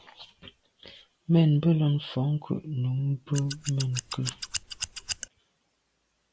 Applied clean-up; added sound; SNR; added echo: none; Scissors; 8 dB; none.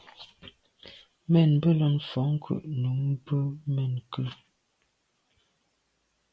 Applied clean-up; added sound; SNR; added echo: none; none; none; none.